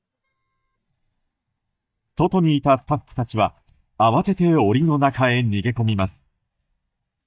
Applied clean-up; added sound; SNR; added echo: neural mask model DeepFilterNet 3.